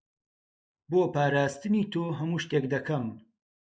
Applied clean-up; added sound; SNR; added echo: neural mask model Resemble Enhance denoiser.